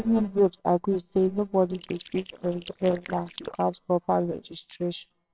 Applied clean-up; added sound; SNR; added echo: neural separator model SepFormer WHAMR!.